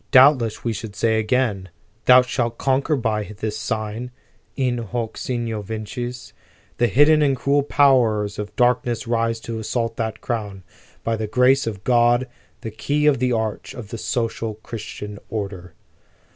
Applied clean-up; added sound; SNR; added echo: none; none; none; none.